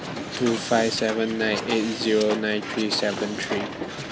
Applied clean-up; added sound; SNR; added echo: none; Hiss; 7 dB; none.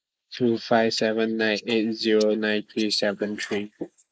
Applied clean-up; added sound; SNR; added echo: neural mask model Resemble Enhance denoiser.